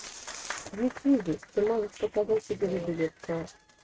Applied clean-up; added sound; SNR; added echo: neural mask model RNNoise.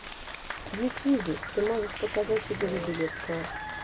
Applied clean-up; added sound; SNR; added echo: none; Wind instrument, woodwind instrument + Applause; 6 dB; none.